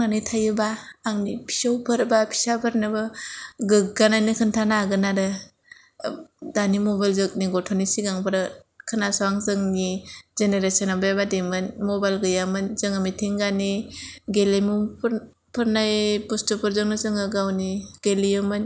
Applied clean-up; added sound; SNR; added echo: none; none; none; none.